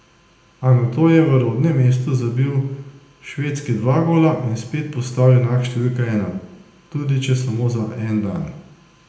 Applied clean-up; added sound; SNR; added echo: none; none; none; reverberation time 0.7 s.